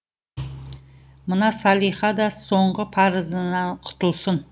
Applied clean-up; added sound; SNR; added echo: none; none; none; none.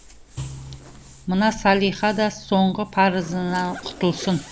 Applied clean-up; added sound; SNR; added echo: none; Zipper (clothing); 18 dB; none.